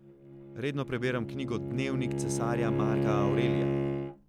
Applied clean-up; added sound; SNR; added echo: none; Bowed string instrument; -3 dB; none.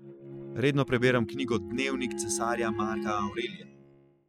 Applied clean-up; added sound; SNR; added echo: classical method spectral subtraction.